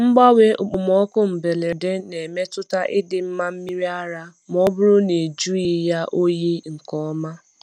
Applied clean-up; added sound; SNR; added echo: none; none; none; none.